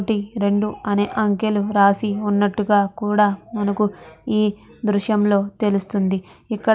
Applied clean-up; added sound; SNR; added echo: none; none; none; none.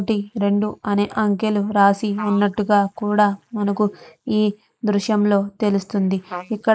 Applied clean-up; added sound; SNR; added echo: neural mask model Resemble Enhance denoiser.